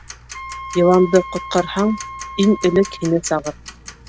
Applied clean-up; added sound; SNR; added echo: none; Tick-tock + Wind instrument, woodwind instrument; 13 dB; none.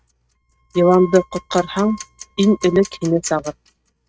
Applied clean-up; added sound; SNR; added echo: neural mask model RNNoise.